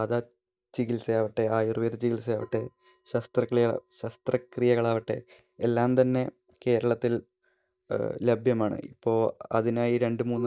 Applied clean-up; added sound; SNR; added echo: neural mask model DeepFilterNet 3.